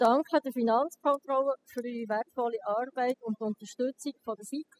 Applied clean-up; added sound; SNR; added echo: classical method spectral subtraction.